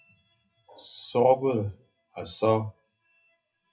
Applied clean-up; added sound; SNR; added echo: classical method WPE with log-MMSE.